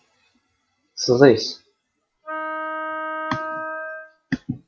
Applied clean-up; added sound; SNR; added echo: classical method log-MMSE.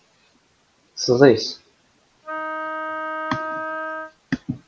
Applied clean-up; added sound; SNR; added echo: none; Wind instrument, woodwind instrument; 5 dB; none.